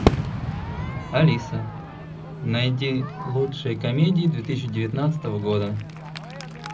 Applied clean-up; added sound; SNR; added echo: none; Crowd / Fireworks; 6 dB; reverberation time 0.4 s.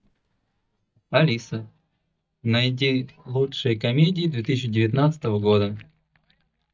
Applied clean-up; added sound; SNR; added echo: neural mask model DeepFilterNet 3.